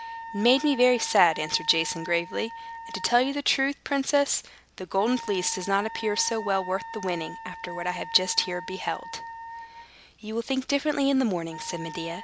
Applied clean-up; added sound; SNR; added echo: none; Wind instrument, woodwind instrument; 13 dB; none.